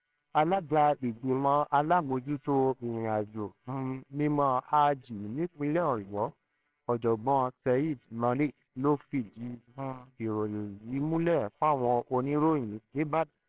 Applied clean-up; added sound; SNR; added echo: neural separator model SepFormer WHAMR!.